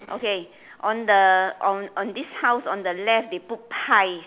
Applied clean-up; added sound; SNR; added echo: none; none; none; none.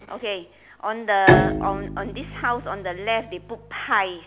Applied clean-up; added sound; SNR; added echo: none; Bowed string instrument; 0 dB; none.